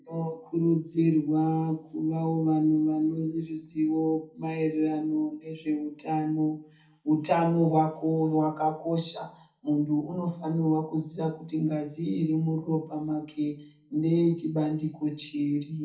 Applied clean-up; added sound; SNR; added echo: none; none; none; reverberation time 0.3 s.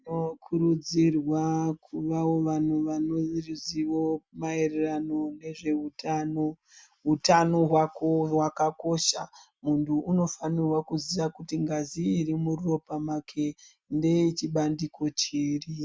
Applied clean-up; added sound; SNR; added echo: none; none; none; none.